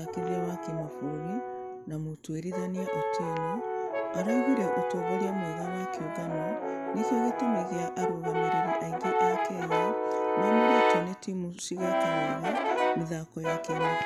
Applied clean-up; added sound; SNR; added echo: none; Brass instrument; -4 dB; none.